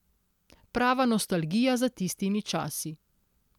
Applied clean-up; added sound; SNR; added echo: none; none; none; none.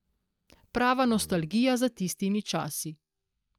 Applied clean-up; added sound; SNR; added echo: neural mask model DeepFilterNet 3.